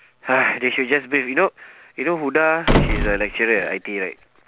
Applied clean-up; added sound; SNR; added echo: none; Slam; 1 dB; none.